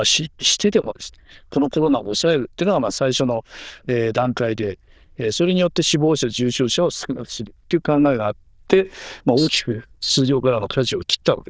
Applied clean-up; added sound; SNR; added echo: neural diffusion model UNIVERSE++.